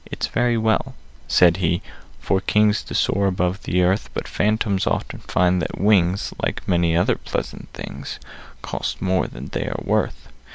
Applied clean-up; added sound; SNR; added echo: none; none; none; none.